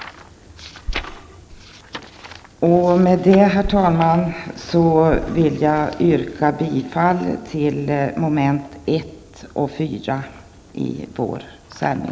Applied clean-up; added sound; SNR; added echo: none; Burping, eructation; 13 dB; none.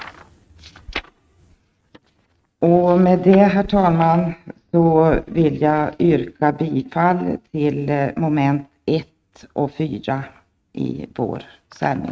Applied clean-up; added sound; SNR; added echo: neural mask model RNNoise.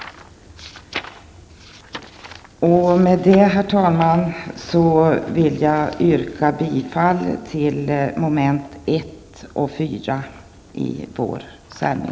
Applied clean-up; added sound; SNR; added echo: none; none; none; none.